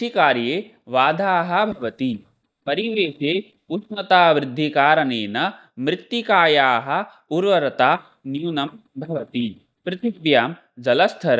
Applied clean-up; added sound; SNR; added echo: neural mask model DeepFilterNet 3.